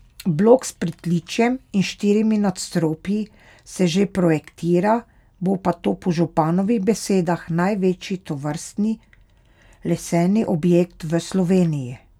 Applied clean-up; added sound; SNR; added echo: none; none; none; none.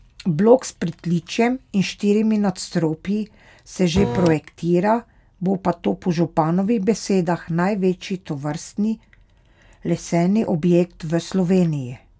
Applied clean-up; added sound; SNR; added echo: none; Printer; 3 dB; none.